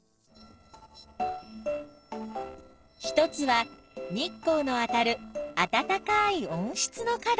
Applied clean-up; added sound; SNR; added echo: neural separator model SepFormer DNS4.